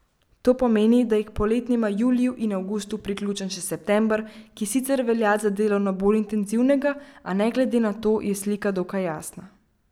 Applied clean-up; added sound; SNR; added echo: none; none; none; none.